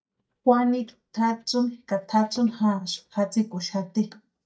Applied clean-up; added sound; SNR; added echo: neural mask model DeepFilterNet 3.